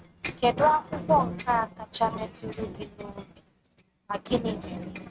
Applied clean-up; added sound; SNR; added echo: neural mask model RNNoise.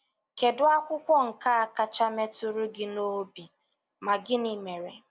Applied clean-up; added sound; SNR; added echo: none; none; none; none.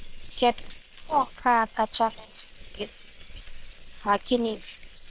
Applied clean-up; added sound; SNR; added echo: neural separator model SepFormer WHAM!.